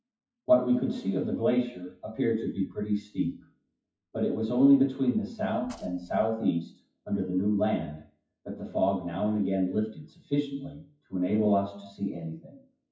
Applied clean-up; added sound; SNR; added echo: classical method WPE with log-MMSE.